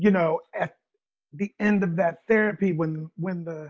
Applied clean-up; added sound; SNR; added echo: none; none; none; none.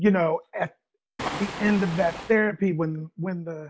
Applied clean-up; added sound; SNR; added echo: none; Waves, surf; 9 dB; none.